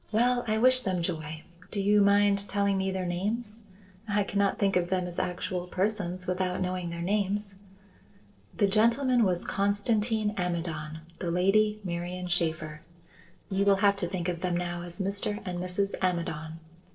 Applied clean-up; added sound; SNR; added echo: neural separator model SepFormer DNS4.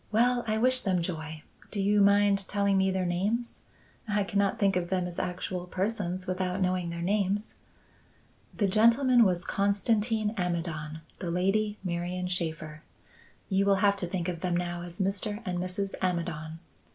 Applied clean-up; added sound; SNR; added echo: none; none; none; none.